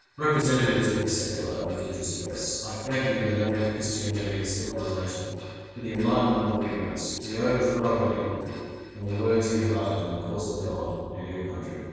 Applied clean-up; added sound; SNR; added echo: neural separator model SepFormer DNS4.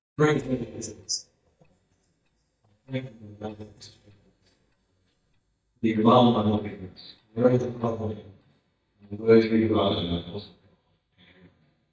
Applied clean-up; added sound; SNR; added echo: neural mask model DeepFilterNet 3.